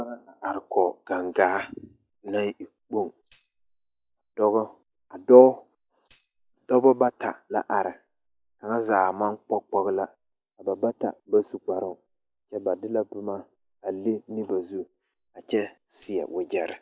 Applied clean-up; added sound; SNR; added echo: classical method log-MMSE.